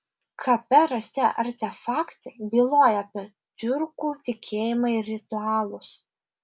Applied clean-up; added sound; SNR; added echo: none; none; none; none.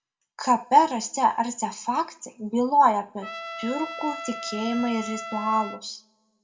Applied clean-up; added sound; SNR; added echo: none; Trumpet; 11 dB; reverberation time 0.4 s.